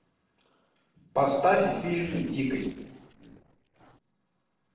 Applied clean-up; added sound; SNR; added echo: neural separator model SepFormer DNS4.